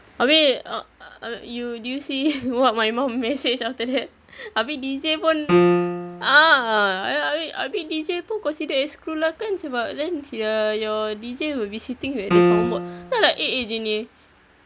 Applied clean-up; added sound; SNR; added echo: none; Piano; -2 dB; none.